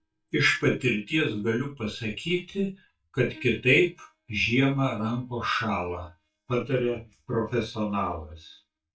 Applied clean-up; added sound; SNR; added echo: neural mask model DeepFilterNet 3.